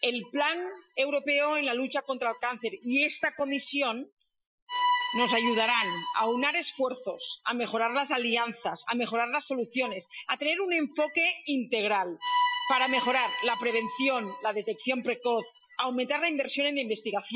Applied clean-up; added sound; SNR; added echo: classical method Wiener filter.